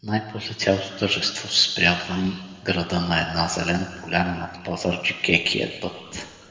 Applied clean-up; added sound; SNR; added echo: none; none; none; reverberation time 1.8 s.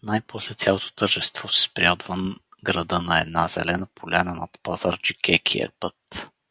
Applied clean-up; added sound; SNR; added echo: none; none; none; none.